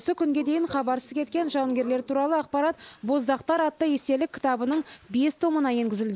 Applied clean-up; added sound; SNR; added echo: none; none; none; none.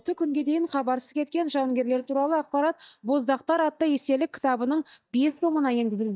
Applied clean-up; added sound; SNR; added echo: neural mask model DeepFilterNet 3.